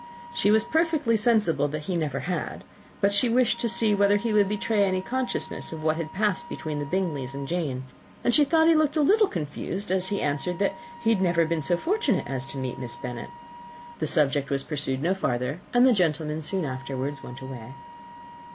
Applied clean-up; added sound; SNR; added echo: none; Wind instrument, woodwind instrument; 20 dB; none.